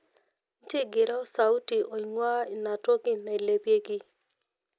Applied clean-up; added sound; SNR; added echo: none; none; none; none.